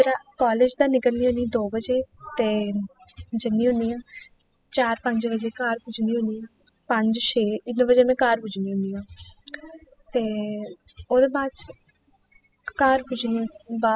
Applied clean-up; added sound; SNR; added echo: classical method spectral subtraction.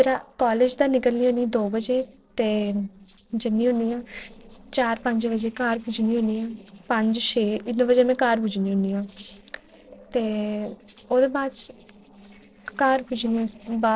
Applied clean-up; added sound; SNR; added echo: neural separator model SepFormer DNS4.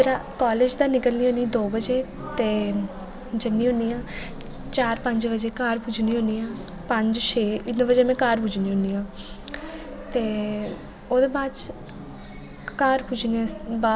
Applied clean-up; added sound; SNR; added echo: none; none; none; none.